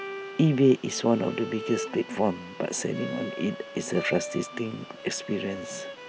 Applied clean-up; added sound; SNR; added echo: none; Bowed string instrument; 11 dB; none.